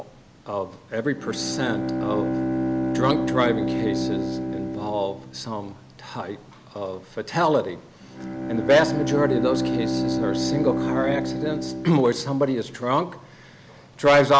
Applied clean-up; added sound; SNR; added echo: none; Bowed string instrument; 3 dB; none.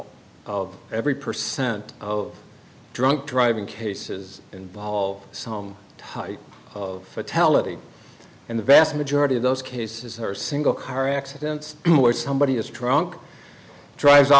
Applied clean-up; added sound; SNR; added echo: none; none; none; none.